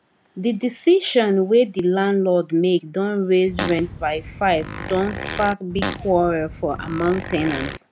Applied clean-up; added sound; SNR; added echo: none; Fart; 10 dB; none.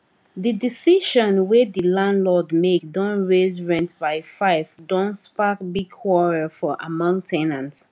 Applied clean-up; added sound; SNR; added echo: none; none; none; none.